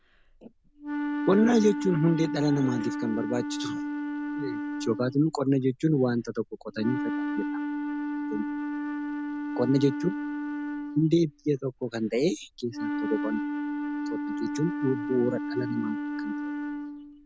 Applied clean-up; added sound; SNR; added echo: none; Wind instrument, woodwind instrument; 4 dB; none.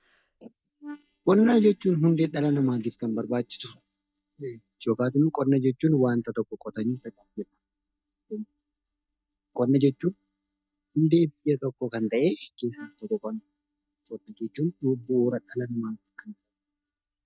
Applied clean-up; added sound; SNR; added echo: neural mask model DeepFilterNet 3.